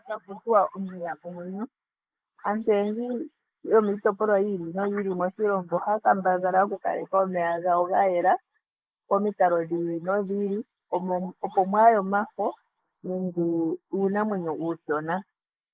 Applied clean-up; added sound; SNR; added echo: neural mask model Resemble Enhance denoiser.